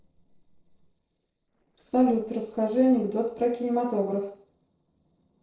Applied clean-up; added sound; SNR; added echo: neural separator model SepFormer DNS4.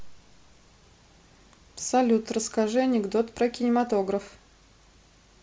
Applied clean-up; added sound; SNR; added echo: none; none; none; none.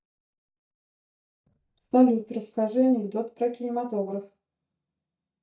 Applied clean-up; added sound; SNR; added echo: neural mask model DeepFilterNet 3.